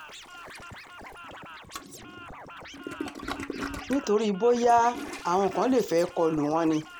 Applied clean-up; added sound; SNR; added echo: none; Toilet flush + Scratching (performance technique); 12 dB; none.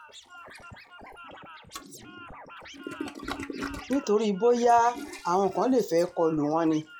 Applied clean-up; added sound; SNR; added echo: classical method log-MMSE.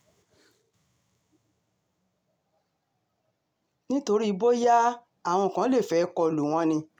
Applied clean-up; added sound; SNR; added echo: none; none; none; none.